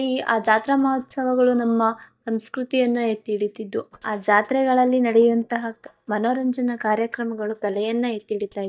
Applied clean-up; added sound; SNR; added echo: neural mask model DeepFilterNet 3.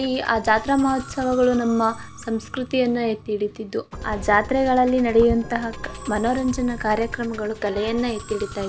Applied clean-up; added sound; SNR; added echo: none; Musical instrument; 13 dB; none.